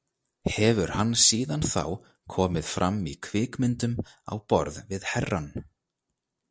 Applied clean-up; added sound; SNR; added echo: none; none; none; none.